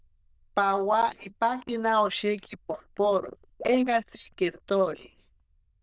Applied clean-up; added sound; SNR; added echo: neural diffusion model UNIVERSE++.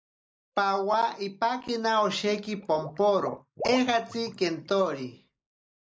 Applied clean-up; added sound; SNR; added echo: neural mask model Resemble Enhance denoiser.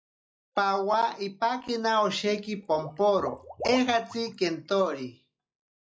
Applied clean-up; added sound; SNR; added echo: classical method log-MMSE.